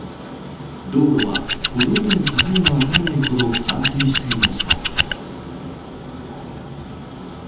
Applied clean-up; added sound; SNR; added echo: none; Scissors; 0 dB; reverberation time 0.9 s.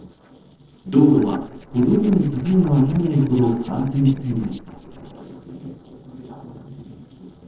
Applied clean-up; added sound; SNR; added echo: neural separator model SepFormer DNS4.